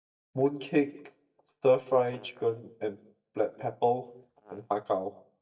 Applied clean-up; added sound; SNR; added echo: neural mask model DeepFilterNet 3.